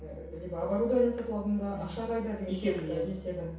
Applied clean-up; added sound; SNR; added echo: none; Musical instrument; 15 dB; reverberation time 0.7 s.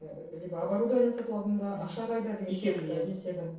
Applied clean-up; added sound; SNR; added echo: neural separator model SepFormer DNS4.